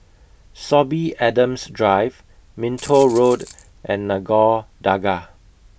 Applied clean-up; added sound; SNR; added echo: none; Rattle (instrument); 19 dB; none.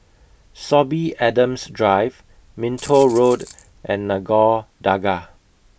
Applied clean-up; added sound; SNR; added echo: neural mask model Resemble Enhance denoiser.